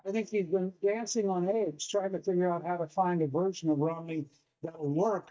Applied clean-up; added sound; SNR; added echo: neural mask model DeepFilterNet 3.